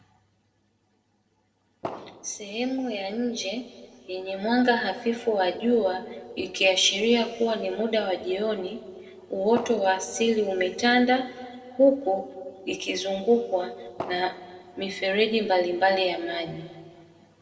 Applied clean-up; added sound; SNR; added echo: neural separator model SepFormer DNS4.